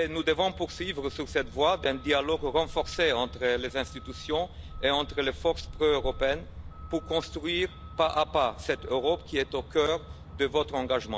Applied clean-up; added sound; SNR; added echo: none; Truck; 13 dB; none.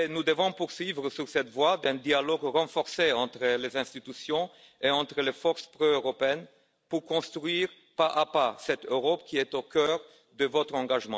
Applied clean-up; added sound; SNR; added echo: none; none; none; none.